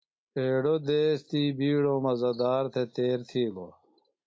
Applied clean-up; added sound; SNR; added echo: none; none; none; none.